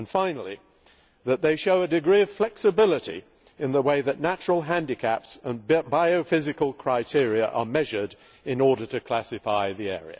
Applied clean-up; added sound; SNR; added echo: none; none; none; none.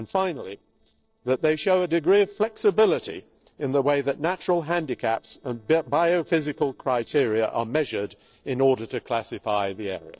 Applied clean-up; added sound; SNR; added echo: neural separator model SepFormer DNS4.